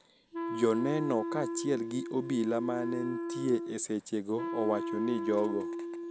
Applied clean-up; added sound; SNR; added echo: none; Wind instrument, woodwind instrument; 4 dB; none.